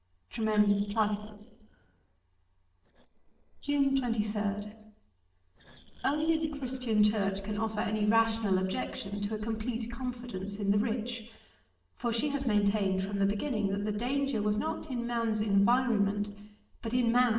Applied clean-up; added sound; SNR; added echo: neural separator model SepFormer DNS4.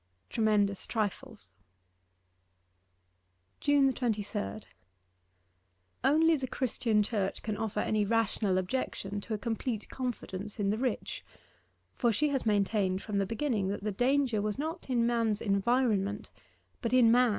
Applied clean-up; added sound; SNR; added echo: none; none; none; none.